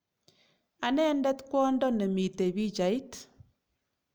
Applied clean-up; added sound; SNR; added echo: none; none; none; none.